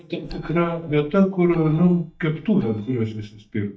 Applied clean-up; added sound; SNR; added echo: neural mask model DeepFilterNet 3.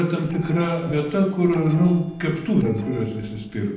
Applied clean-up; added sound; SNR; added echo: neural separator model SepFormer DNS4.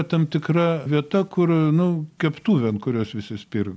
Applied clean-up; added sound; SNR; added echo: none; none; none; none.